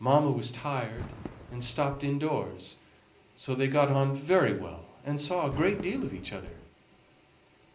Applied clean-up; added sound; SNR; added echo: none; Fireworks; 18 dB; reverberation time 0.5 s.